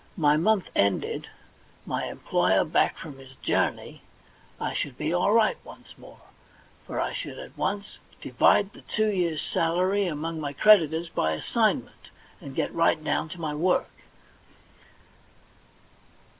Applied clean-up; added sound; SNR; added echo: none; none; none; none.